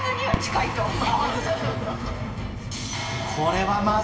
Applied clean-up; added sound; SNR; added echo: none; Fireworks; 14 dB; reverberation time 2.5 s.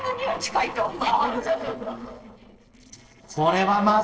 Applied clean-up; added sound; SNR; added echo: neural separator model SepFormer DNS4.